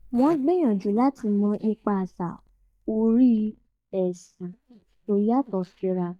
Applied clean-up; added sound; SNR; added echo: neural mask model DeepFilterNet 3.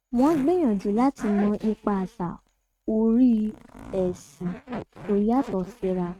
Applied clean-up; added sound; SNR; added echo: neural mask model RNNoise.